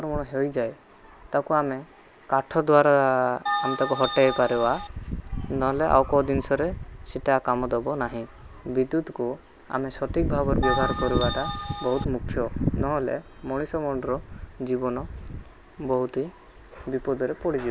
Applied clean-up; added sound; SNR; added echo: none; Bell; 4 dB; none.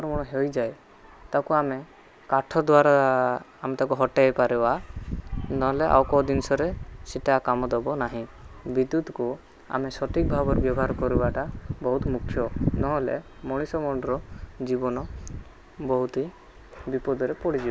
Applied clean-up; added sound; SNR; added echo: none; none; none; none.